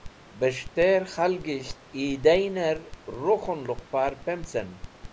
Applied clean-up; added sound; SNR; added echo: none; Crackle; 16 dB; none.